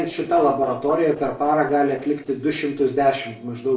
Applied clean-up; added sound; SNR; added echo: neural separator model SepFormer DNS4.